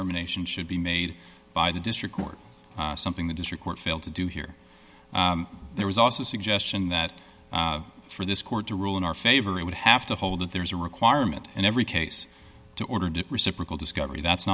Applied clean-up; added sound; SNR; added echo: none; Drum; 18 dB; none.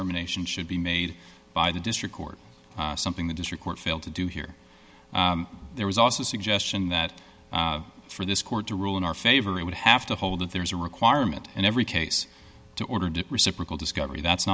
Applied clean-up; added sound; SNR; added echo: none; none; none; none.